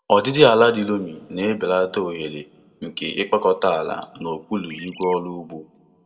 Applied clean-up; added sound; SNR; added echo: none; Chirp, tweet; 20 dB; reverberation time 0.3 s.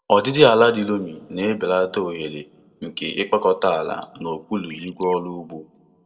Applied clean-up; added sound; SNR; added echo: neural separator model SepFormer DNS4.